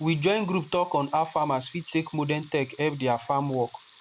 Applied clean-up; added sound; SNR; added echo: none; Sink (filling or washing) / Water tap, faucet / Liquid; 20 dB; none.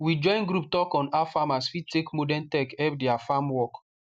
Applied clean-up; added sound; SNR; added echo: none; none; none; none.